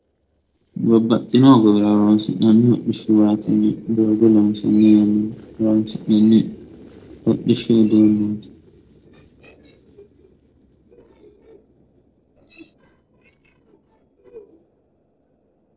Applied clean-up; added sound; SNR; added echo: neural separator model SepFormer DNS4.